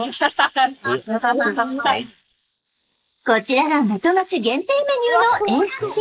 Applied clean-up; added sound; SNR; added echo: neural mask model Resemble Enhance denoiser.